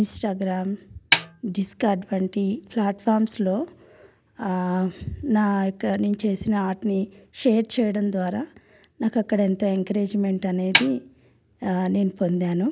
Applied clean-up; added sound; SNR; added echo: none; Snare drum; 2 dB; none.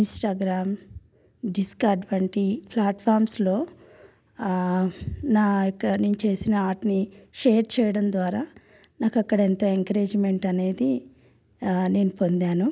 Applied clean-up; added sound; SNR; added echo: none; none; none; none.